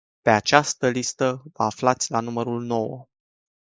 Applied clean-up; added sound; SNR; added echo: neural mask model Resemble Enhance denoiser.